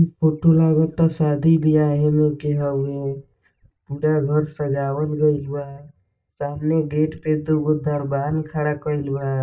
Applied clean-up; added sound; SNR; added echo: neural mask model DeepFilterNet 3.